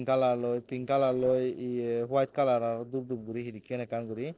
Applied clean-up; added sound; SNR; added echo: neural separator model SepFormer DNS4.